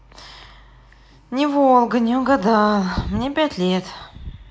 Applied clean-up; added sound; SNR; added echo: none; none; none; none.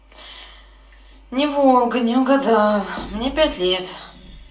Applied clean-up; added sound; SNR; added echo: none; none; none; reverberation time 0.3 s.